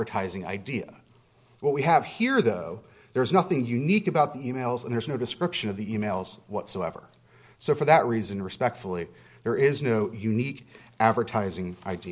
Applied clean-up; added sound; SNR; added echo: none; none; none; none.